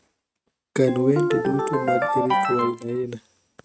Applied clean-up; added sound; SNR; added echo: neural mask model RNNoise.